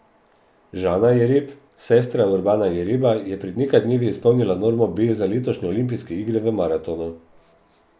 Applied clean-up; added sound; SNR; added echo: none; none; none; none.